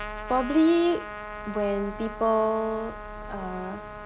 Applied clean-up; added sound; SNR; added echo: none; Trumpet; 11 dB; none.